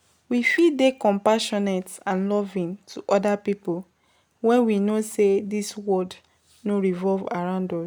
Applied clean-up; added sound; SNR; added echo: none; none; none; none.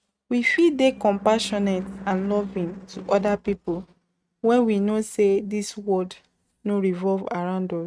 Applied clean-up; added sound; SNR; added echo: neural mask model RNNoise.